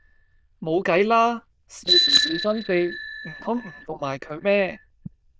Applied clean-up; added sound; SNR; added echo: neural diffusion model UNIVERSE++.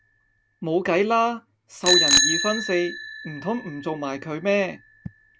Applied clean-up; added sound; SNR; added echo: none; Bicycle bell; 1 dB; none.